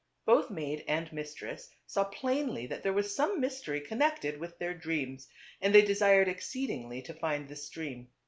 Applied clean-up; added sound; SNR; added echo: none; none; none; none.